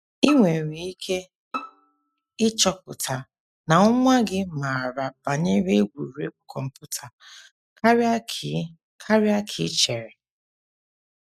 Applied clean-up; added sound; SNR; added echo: classical method spectral subtraction.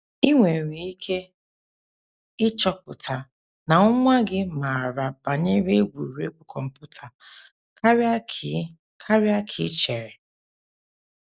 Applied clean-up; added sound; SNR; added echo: none; none; none; none.